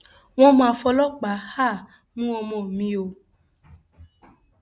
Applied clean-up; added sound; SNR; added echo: none; none; none; none.